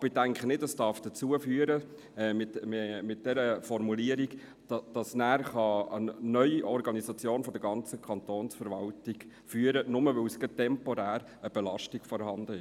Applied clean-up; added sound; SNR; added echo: none; none; none; none.